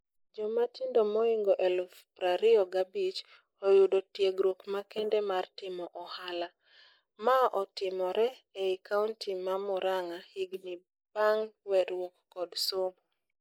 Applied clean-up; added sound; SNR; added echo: neural mask model Resemble Enhance denoiser.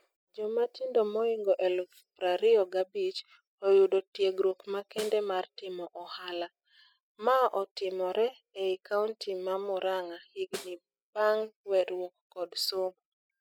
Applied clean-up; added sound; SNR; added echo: classical method spectral subtraction.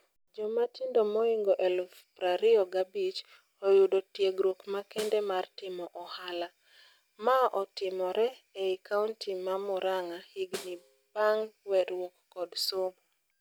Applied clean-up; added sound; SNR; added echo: none; Snare drum; 18 dB; none.